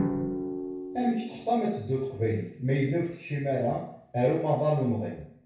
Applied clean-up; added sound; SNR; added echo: none; Drum; 9 dB; reverberation time 0.5 s.